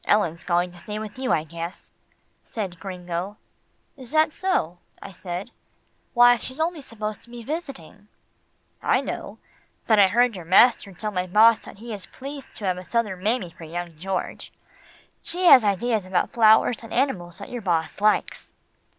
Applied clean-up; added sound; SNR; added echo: none; none; none; none.